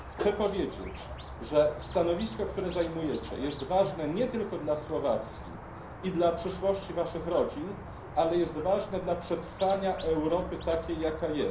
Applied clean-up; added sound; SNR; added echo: none; Squeak; 11 dB; reverberation time 0.6 s.